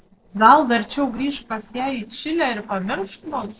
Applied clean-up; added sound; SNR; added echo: neural separator model SepFormer DNS4.